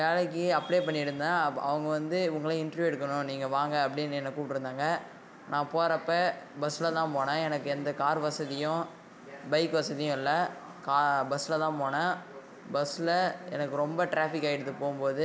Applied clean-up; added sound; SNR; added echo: none; none; none; none.